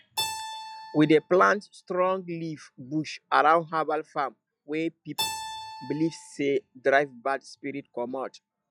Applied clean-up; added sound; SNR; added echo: classical method log-MMSE.